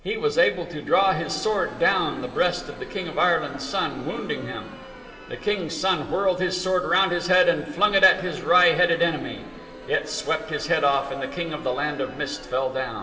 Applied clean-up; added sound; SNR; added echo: none; Crowd; 19 dB; reverberation time 2.6 s.